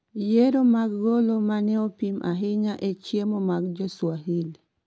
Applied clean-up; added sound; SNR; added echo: none; none; none; none.